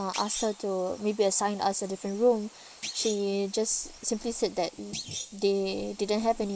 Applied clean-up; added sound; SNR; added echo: neural mask model Resemble Enhance denoiser.